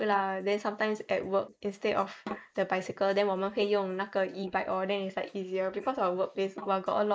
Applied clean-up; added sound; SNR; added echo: neural mask model Resemble Enhance denoiser.